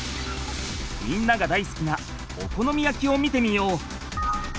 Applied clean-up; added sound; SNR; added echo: none; none; none; none.